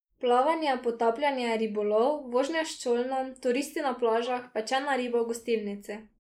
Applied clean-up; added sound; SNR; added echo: neural mask model Resemble Enhance denoiser.